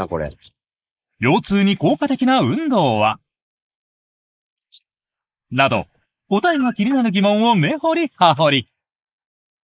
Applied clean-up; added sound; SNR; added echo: neural mask model Resemble Enhance denoiser.